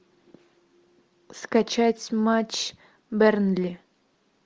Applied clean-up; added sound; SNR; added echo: none; none; none; none.